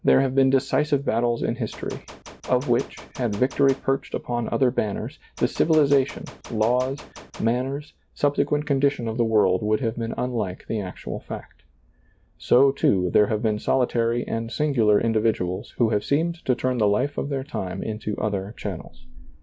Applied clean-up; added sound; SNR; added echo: none; Gunshot, gunfire; 18 dB; none.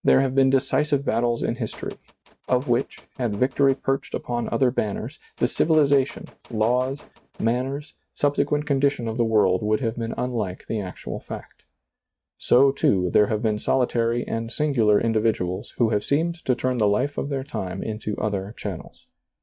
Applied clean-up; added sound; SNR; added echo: neural mask model RNNoise.